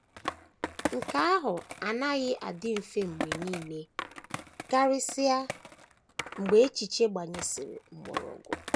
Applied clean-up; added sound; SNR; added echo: none; Skateboard; 9 dB; none.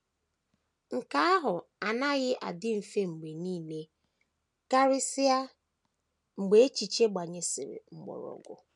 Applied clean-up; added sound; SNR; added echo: none; none; none; none.